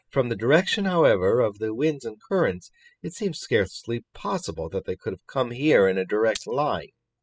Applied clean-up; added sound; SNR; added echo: classical method spectral subtraction.